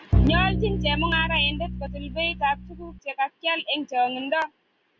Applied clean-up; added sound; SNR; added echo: none; Bowed string instrument; -1 dB; none.